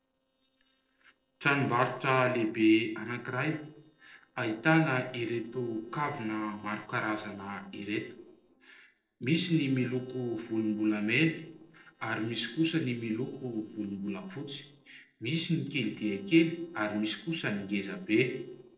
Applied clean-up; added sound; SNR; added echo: neural separator model SepFormer DNS4.